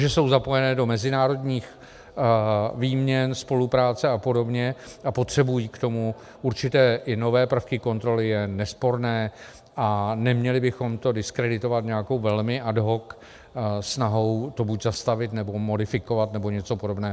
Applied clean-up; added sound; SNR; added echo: none; none; none; none.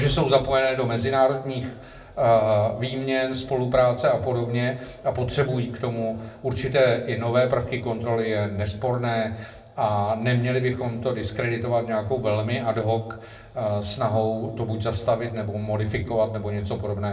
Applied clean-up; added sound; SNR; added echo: none; none; none; reverberation time 0.6 s.